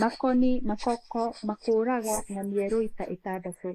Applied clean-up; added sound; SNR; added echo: neural mask model Resemble Enhance denoiser.